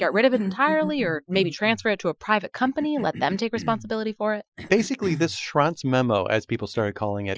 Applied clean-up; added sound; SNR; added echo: classical method Wiener filter.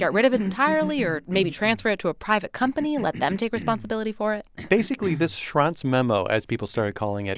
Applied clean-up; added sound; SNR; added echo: none; Cough; 14 dB; none.